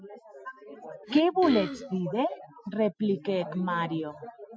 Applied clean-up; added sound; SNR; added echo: classical method spectral subtraction.